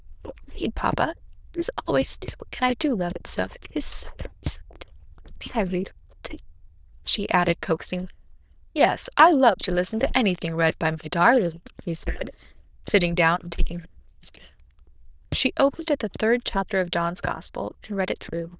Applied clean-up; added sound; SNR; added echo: neural diffusion model UNIVERSE++.